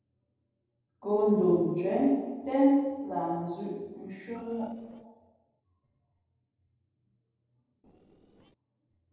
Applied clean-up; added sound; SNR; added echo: neural separator model SepFormer DNS4.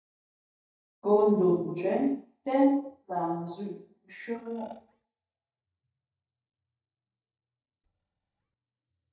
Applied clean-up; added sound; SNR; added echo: neural mask model DeepFilterNet 3.